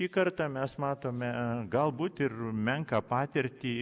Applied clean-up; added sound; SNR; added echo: none; none; none; none.